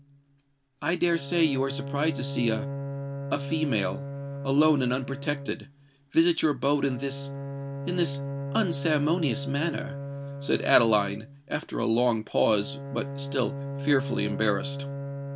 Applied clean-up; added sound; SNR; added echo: none; Bowed string instrument; 8 dB; none.